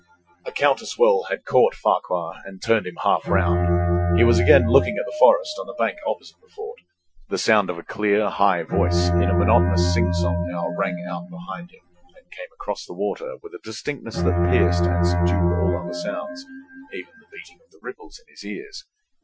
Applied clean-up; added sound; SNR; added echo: classical method Wiener filter.